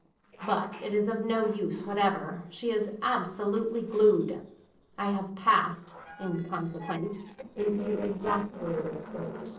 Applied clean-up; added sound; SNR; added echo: neural separator model SepFormer DNS4.